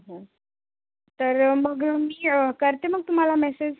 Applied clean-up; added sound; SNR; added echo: none; none; none; none.